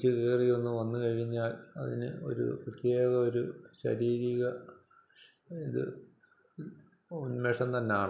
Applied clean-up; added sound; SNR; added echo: none; none; none; none.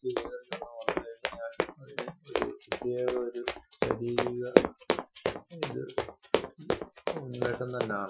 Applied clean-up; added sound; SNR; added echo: classical method Wiener filter.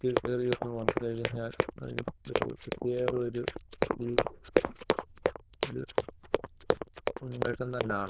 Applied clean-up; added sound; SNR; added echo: neural diffusion model UNIVERSE++.